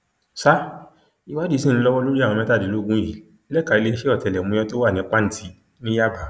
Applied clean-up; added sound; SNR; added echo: none; none; none; none.